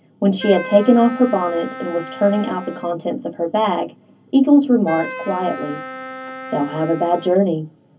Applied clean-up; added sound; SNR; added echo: none; Wind instrument, woodwind instrument; 14 dB; reverberation time 0.3 s.